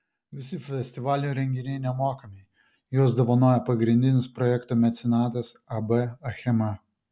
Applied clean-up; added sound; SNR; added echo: none; none; none; none.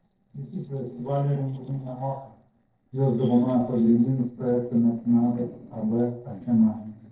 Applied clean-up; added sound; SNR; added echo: neural separator model SepFormer DNS4.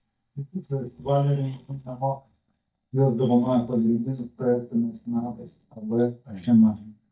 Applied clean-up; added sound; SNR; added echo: neural mask model DeepFilterNet 3.